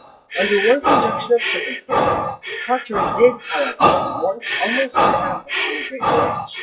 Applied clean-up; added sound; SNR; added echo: classical method WPE with log-MMSE.